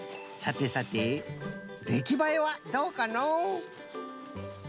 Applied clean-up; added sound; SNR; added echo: none; none; none; none.